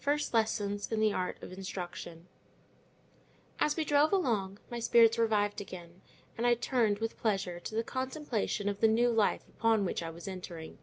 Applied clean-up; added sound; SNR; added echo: none; none; none; none.